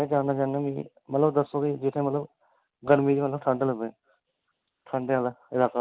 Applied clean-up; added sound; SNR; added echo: none; none; none; none.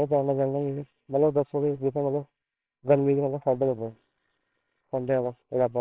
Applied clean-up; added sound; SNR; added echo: neural separator model SepFormer WHAMR!.